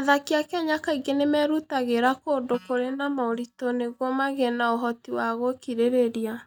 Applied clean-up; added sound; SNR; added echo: neural mask model DeepFilterNet 3.